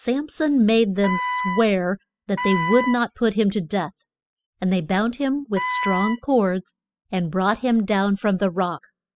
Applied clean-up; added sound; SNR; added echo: classical method spectral subtraction.